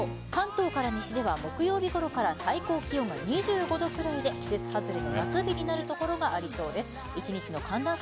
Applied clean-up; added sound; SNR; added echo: none; Bowed string instrument; 11 dB; none.